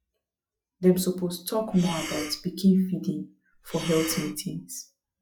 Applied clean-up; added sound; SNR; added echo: classical method log-MMSE.